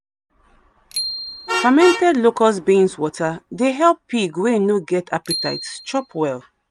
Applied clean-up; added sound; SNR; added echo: none; Vehicle horn, car horn, honking + Bicycle bell; 11 dB; none.